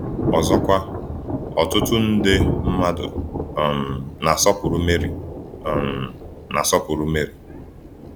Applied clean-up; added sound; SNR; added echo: none; Thunder / Rain; 4 dB; none.